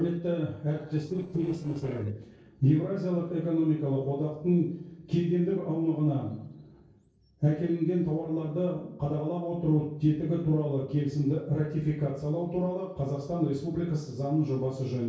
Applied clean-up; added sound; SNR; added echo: neural separator model SepFormer DNS4.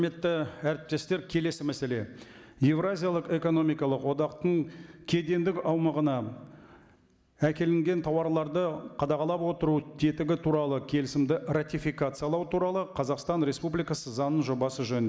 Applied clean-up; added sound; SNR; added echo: none; none; none; none.